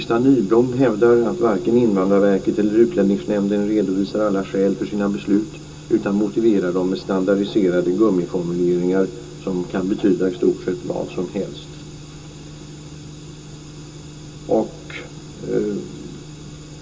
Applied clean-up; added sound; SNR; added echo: none; none; none; reverberation time 0.2 s.